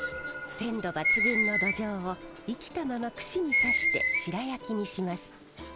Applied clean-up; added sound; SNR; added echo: none; Screech; -3 dB; none.